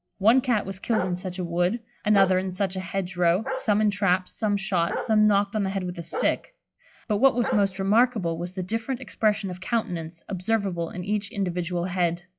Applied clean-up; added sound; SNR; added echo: classical method log-MMSE.